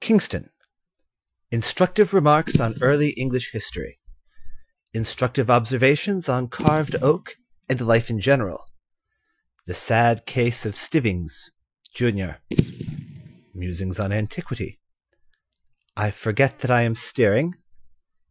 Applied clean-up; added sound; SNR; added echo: classical method Wiener filter.